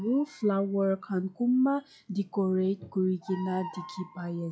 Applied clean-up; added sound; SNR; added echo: classical method log-MMSE.